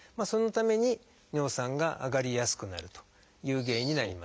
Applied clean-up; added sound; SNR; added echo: none; none; none; none.